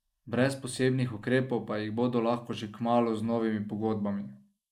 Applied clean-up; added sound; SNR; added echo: neural mask model Resemble Enhance denoiser.